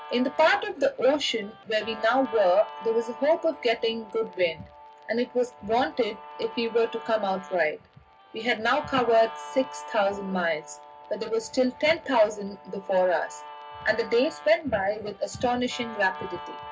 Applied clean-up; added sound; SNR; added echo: none; Guitar; 16 dB; reverberation time 0.4 s.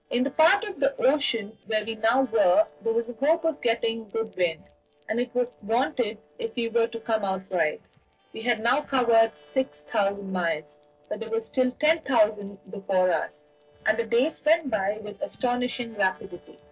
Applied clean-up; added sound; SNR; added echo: neural separator model SepFormer DNS4.